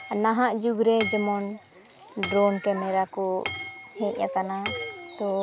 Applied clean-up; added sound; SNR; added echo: none; Hammer / Chink, clink; 3 dB; none.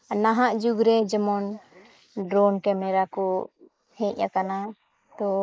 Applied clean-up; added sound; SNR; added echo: neural mask model Resemble Enhance denoiser.